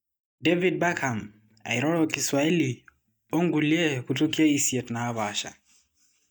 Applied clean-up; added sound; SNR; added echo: neural mask model DeepFilterNet 3.